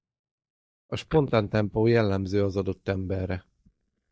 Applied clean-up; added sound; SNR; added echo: neural mask model DeepFilterNet 3.